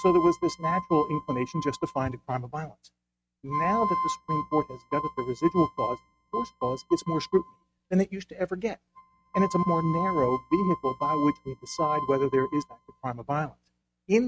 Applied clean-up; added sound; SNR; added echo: neural mask model RNNoise.